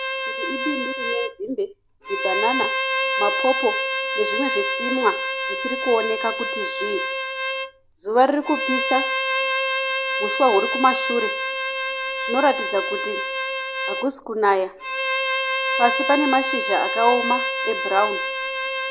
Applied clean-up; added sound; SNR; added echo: none; Bowed string instrument; 1 dB; none.